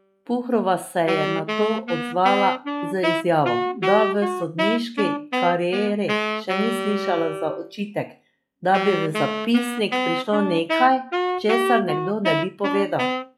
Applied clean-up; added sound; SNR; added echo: classical method log-MMSE.